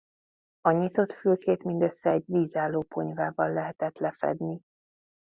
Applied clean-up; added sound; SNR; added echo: none; none; none; none.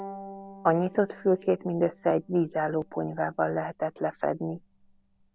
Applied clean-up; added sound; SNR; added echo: none; Bowed string instrument; 20 dB; none.